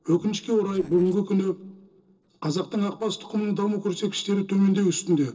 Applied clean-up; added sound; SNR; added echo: neural separator model SepFormer DNS4.